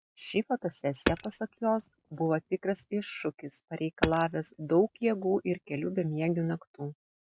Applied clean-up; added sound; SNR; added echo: none; Hammer; 9 dB; none.